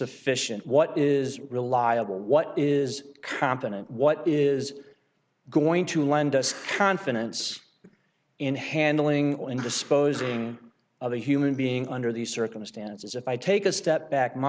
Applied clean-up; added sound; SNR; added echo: none; none; none; none.